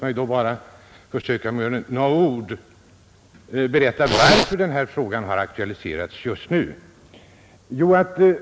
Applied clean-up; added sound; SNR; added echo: none; Zipper (clothing); -4 dB; none.